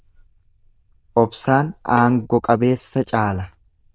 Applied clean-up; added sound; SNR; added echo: neural diffusion model UNIVERSE++.